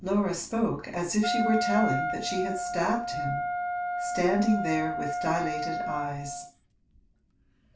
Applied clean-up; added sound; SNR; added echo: none; Wind instrument, woodwind instrument; 3 dB; reverberation time 0.3 s.